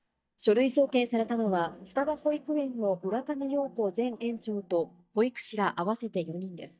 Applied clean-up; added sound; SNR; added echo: neural mask model DeepFilterNet 3.